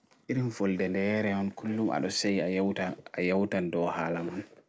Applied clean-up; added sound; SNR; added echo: none; none; none; none.